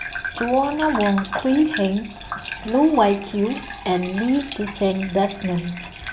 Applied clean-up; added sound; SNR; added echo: none; Bathtub (filling or washing) / Gurgling; 11 dB; none.